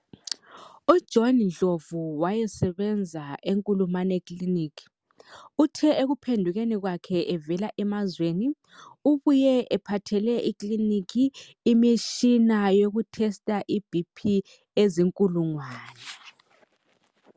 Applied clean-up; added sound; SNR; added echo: none; none; none; none.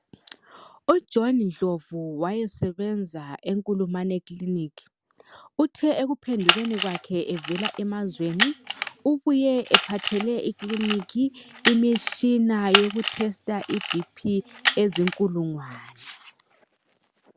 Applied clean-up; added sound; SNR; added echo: none; Camera; 2 dB; none.